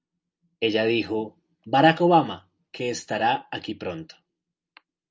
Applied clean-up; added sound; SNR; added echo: none; none; none; none.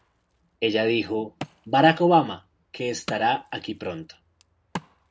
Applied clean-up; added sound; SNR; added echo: none; Wood; 19 dB; none.